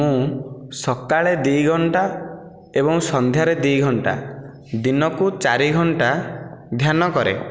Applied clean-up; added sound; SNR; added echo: none; none; none; none.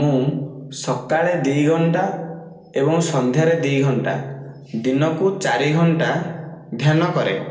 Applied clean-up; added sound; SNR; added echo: none; none; none; reverberation time 0.4 s.